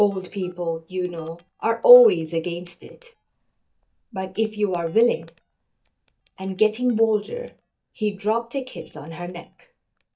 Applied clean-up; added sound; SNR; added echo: neural mask model DeepFilterNet 3.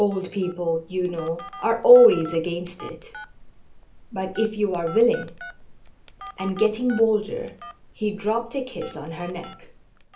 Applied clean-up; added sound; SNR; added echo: none; Telephone; 18 dB; reverberation time 0.3 s.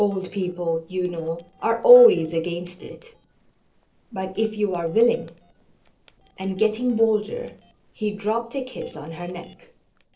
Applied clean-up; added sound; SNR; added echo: neural separator model SepFormer DNS4.